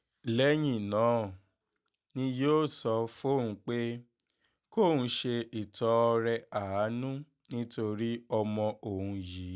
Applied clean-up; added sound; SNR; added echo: none; none; none; none.